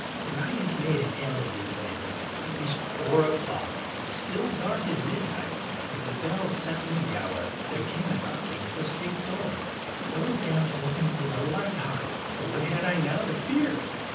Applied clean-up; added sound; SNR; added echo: none; Stream; 2 dB; reverberation time 0.6 s.